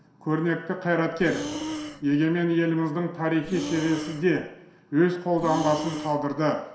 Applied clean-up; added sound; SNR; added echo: none; Breathing; 9 dB; reverberation time 0.7 s.